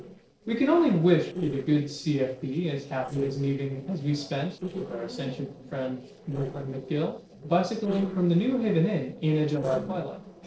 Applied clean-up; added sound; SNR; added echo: neural separator model SepFormer DNS4.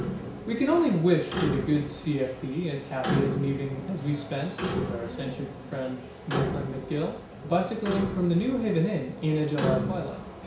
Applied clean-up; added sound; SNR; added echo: none; Clock; 5 dB; reverberation time 0.6 s.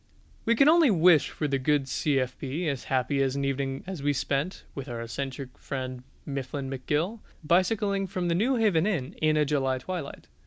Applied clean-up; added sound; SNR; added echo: none; none; none; none.